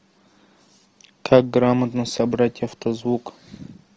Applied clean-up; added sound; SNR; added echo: none; none; none; none.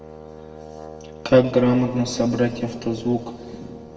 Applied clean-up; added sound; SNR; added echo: none; Brass instrument; 18 dB; reverberation time 1.8 s.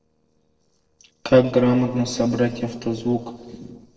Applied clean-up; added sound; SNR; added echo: neural separator model SepFormer DNS4.